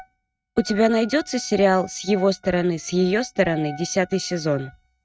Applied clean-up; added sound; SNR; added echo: neural mask model RNNoise.